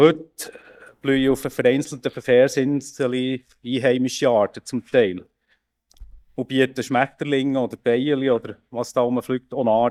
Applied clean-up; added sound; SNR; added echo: neural mask model DeepFilterNet 3.